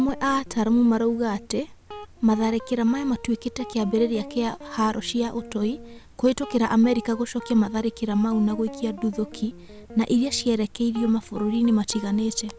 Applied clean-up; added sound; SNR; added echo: none; Guitar; 18 dB; none.